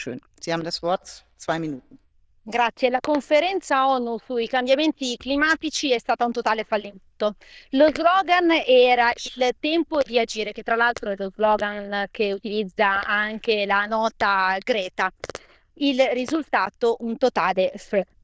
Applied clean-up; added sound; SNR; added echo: neural diffusion model UNIVERSE++.